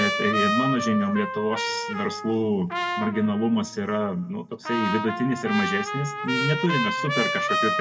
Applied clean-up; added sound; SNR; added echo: none; Trumpet; 3 dB; reverberation time 1.3 s.